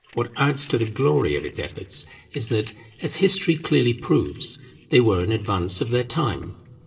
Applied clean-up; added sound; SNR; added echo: neural separator model SepFormer DNS4.